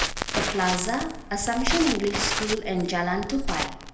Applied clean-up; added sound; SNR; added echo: none; Crackle; 2 dB; reverberation time 1.4 s.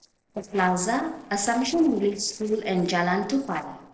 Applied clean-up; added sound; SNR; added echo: neural separator model SepFormer DNS4.